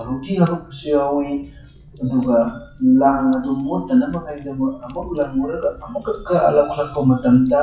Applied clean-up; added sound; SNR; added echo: classical method WPE with log-MMSE.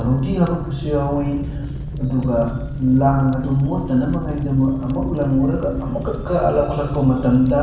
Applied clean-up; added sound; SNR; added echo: none; Fire; 7 dB; reverberation time 0.7 s.